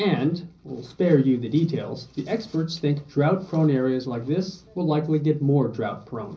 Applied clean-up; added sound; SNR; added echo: none; none; none; reverberation time 0.5 s.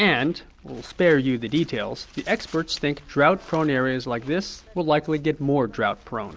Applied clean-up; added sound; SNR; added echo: none; none; none; none.